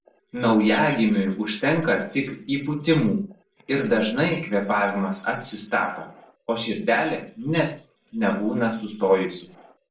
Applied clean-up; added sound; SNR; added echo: neural separator model SepFormer DNS4.